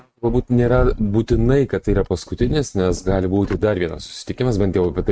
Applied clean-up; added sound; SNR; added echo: neural mask model RNNoise.